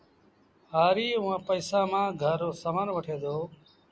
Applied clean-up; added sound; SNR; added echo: none; none; none; none.